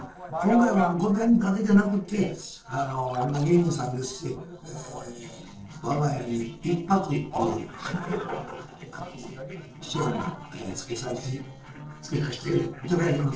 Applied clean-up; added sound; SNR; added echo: neural separator model SepFormer DNS4.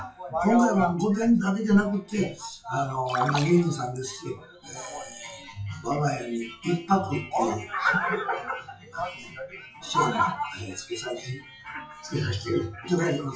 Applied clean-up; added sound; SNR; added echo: classical method WPE with log-MMSE.